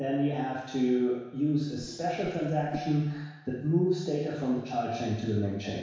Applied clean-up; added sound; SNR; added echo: none; Whoosh, swoosh, swish; 15 dB; reverberation time 1.1 s.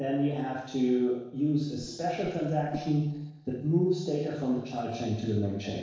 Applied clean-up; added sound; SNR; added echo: neural separator model SepFormer DNS4.